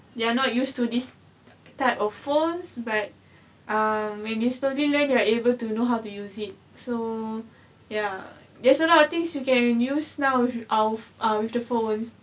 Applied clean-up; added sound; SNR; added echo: none; none; none; none.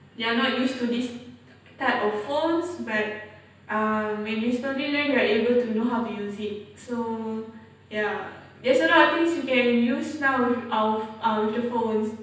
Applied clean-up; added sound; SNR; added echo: none; none; none; reverberation time 0.9 s.